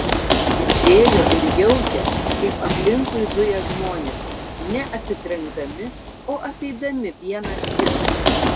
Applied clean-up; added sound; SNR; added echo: none; Run; -1 dB; none.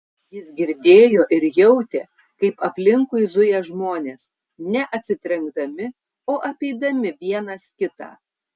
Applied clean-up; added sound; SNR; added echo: none; none; none; none.